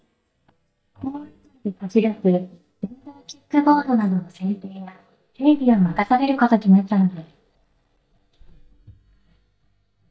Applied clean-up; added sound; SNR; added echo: neural mask model DeepFilterNet 3.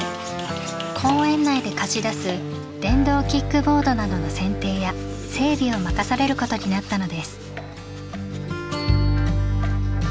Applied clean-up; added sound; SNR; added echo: none; none; none; none.